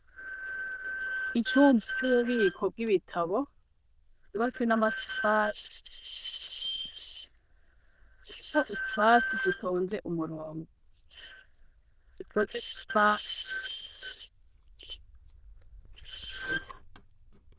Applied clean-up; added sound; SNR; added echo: neural diffusion model UNIVERSE++.